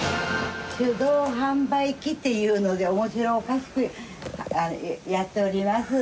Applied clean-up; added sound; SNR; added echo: none; none; none; none.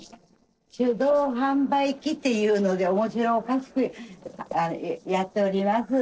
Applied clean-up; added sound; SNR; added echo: neural separator model SepFormer DNS4.